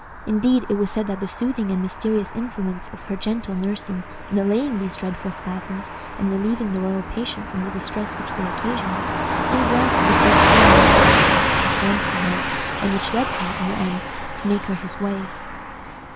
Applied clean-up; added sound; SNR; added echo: none; Car passing by / Truck; -3 dB; none.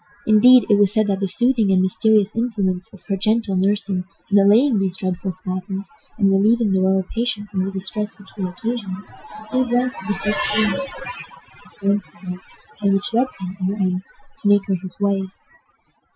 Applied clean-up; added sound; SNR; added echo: classical method Wiener filter.